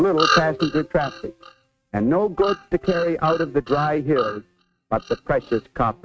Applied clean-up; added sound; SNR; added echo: neural mask model RNNoise.